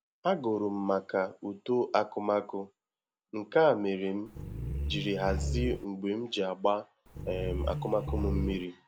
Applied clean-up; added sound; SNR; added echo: none; Growling; 2 dB; none.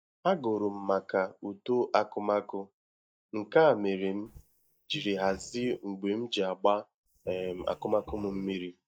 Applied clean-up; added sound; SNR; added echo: neural mask model DeepFilterNet 3.